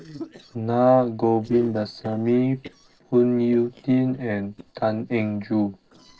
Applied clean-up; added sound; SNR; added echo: neural separator model SepFormer DNS4.